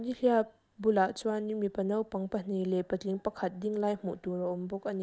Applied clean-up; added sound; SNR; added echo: none; none; none; none.